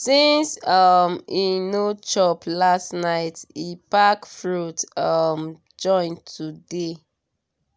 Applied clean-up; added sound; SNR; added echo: none; none; none; none.